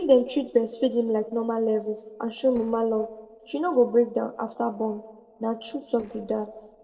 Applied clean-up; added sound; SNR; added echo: neural separator model SepFormer DNS4.